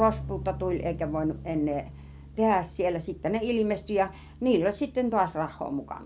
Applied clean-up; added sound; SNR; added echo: none; none; none; none.